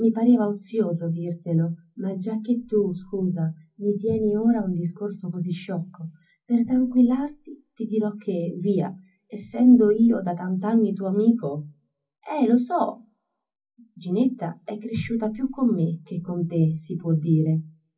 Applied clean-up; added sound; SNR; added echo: none; none; none; reverberation time 0.4 s.